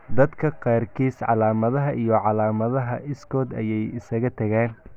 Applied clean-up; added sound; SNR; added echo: none; none; none; none.